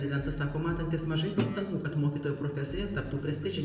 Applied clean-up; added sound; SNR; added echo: none; Guitar; 7 dB; reverberation time 1.1 s.